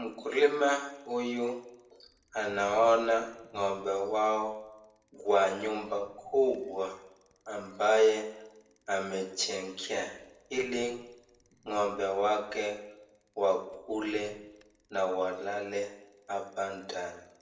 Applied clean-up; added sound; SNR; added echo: neural separator model SepFormer DNS4.